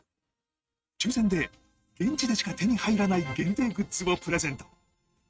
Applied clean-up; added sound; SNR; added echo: neural mask model RNNoise.